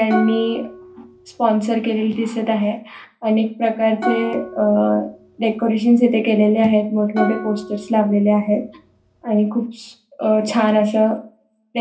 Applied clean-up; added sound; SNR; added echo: none; Plucked string instrument; 11 dB; reverberation time 0.3 s.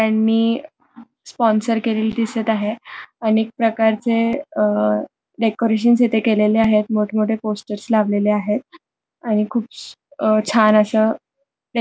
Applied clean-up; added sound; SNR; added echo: none; none; none; none.